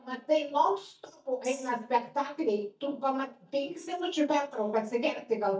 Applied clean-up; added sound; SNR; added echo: neural mask model DeepFilterNet 3.